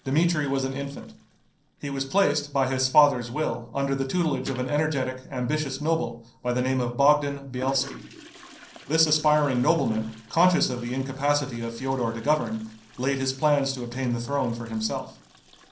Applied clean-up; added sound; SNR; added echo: neural separator model SepFormer DNS4.